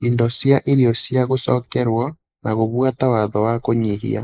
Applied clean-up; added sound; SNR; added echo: neural mask model Resemble Enhance denoiser.